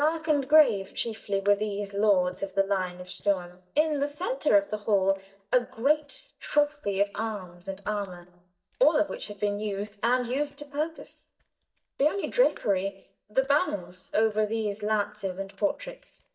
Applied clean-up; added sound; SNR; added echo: neural mask model DeepFilterNet 3.